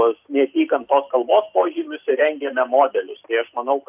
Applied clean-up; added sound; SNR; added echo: none; none; none; none.